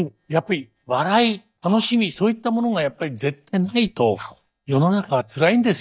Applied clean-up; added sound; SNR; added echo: neural mask model DeepFilterNet 3.